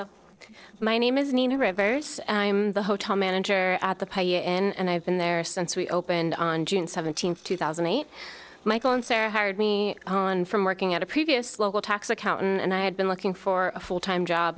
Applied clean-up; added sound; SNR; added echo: neural separator model SepFormer DNS4.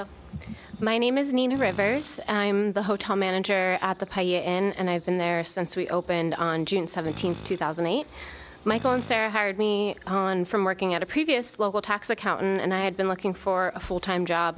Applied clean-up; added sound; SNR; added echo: none; Tools; 17 dB; none.